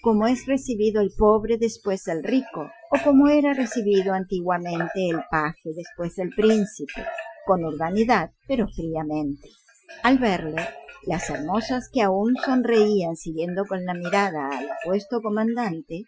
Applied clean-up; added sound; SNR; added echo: classical method Wiener filter.